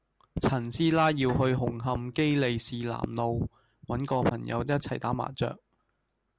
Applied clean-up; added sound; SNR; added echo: none; Bowed string instrument; 19 dB; none.